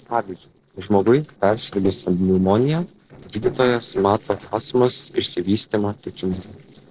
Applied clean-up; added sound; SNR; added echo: neural separator model SepFormer DNS4.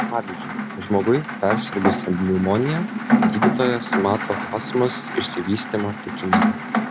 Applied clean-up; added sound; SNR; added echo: none; Rain; 0 dB; none.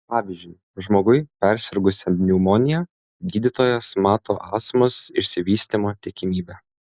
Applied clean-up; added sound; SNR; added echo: none; none; none; none.